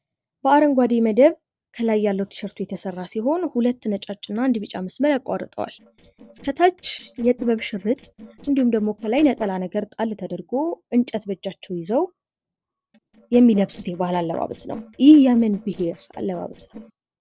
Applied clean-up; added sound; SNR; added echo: neural separator model SepFormer DNS4.